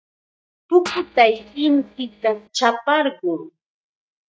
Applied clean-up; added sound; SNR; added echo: neural mask model DeepFilterNet 3.